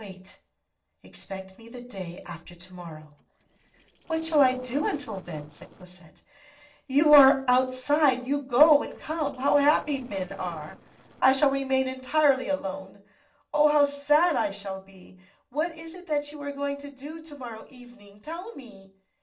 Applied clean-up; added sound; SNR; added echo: neural separator model SepFormer DNS4.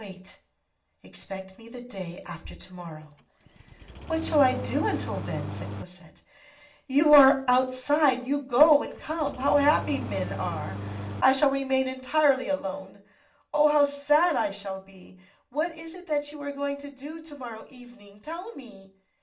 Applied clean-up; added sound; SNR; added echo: none; Engine starting; 9 dB; reverberation time 0.3 s.